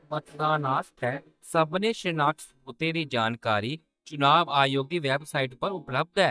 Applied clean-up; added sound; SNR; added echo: neural mask model DeepFilterNet 3.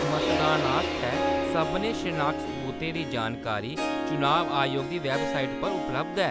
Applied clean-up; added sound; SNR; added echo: none; Gong + Harp; 0 dB; none.